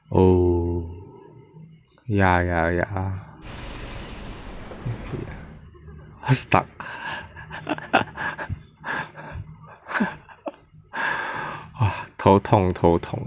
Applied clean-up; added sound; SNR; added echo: none; Engine / Car; 12 dB; none.